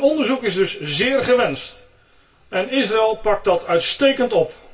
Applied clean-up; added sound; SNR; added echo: none; none; none; reverberation time 0.2 s.